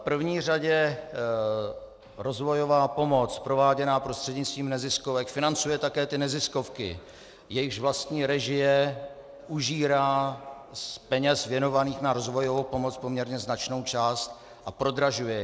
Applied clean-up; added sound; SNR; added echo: none; none; none; none.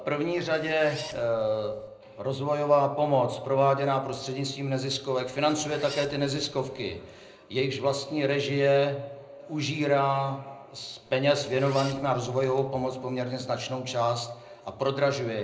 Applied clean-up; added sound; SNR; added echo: none; Zipper (clothing); 18 dB; reverberation time 0.4 s.